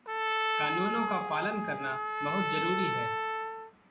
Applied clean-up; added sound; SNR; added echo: none; Trumpet; -3 dB; none.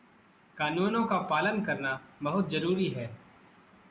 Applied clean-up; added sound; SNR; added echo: none; none; none; none.